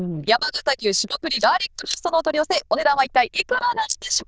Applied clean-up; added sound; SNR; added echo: neural diffusion model UNIVERSE++.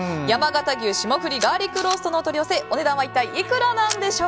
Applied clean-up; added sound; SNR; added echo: none; Trumpet + Camera; 13 dB; none.